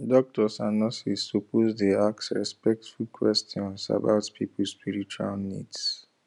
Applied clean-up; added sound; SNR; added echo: none; none; none; none.